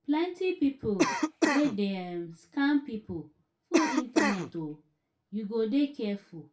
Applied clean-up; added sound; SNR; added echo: none; Cough; -2 dB; reverberation time 0.2 s.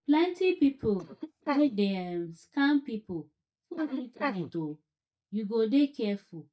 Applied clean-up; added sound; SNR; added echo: neural mask model DeepFilterNet 3.